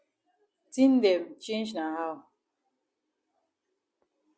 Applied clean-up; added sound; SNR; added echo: none; none; none; none.